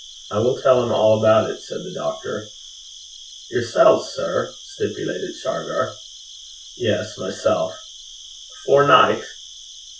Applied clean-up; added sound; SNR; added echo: none; Cricket; 18 dB; reverberation time 0.2 s.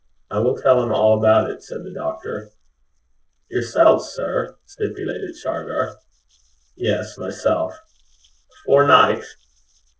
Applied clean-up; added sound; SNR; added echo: neural separator model SepFormer DNS4.